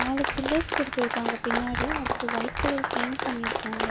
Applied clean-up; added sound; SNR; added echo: none; Applause; 0 dB; none.